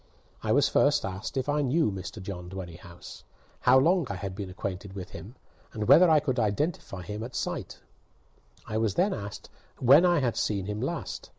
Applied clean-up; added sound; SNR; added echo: neural mask model Resemble Enhance denoiser.